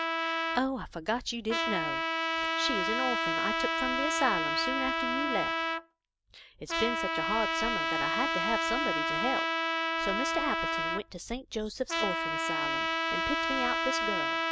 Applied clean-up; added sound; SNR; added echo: none; Trumpet; -4 dB; none.